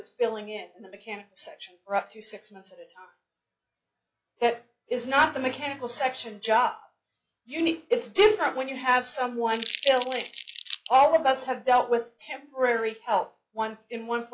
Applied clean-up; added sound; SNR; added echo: classical method log-MMSE.